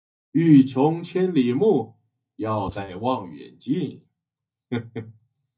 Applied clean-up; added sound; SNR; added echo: neural mask model DeepFilterNet 3.